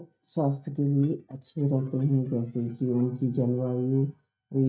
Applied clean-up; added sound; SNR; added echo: neural mask model DeepFilterNet 3.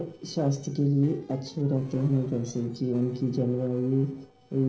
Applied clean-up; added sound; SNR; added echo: neural separator model SepFormer DNS4.